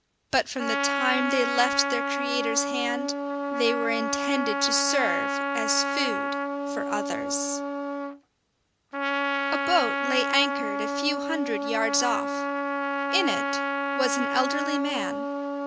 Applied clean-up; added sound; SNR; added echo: none; Trumpet; -1 dB; none.